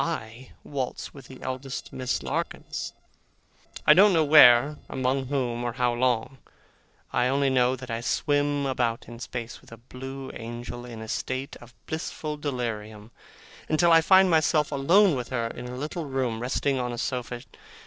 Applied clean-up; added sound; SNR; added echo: neural separator model SepFormer DNS4.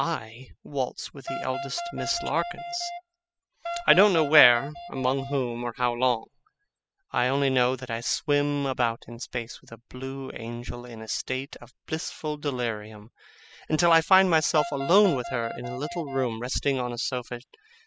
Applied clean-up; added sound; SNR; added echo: classical method spectral subtraction.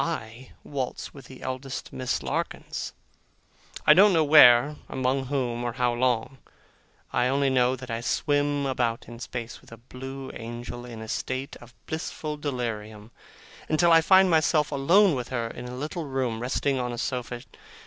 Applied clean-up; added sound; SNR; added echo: none; none; none; none.